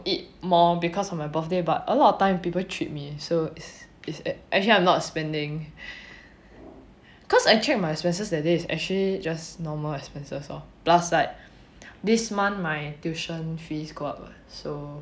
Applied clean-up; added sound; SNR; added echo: none; none; none; none.